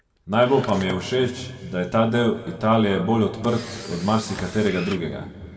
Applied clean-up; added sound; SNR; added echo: none; Camera; 19 dB; reverberation time 2.0 s.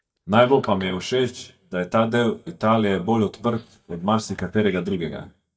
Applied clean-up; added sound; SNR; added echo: neural mask model DeepFilterNet 3.